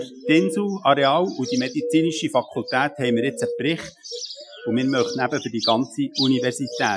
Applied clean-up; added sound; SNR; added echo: classical method Wiener filter.